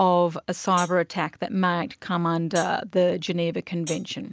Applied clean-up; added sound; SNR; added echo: none; Hi-hat; 14 dB; none.